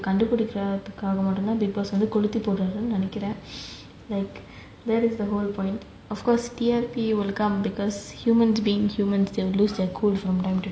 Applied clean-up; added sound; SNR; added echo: none; none; none; none.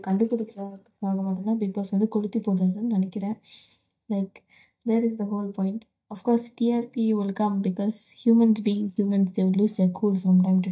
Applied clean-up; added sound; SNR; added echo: neural mask model DeepFilterNet 3.